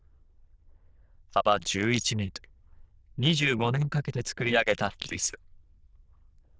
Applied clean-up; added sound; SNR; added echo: neural diffusion model UNIVERSE++.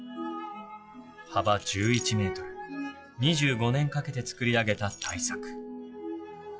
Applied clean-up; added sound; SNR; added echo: classical method log-MMSE.